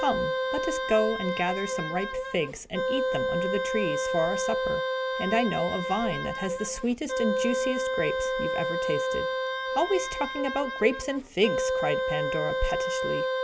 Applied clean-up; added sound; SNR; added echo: none; Wind instrument, woodwind instrument; -1 dB; none.